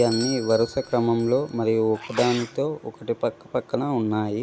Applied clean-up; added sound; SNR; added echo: none; Bell / Doorbell + Sneeze; 15 dB; none.